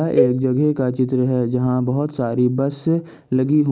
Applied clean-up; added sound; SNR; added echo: none; Cowbell; 8 dB; none.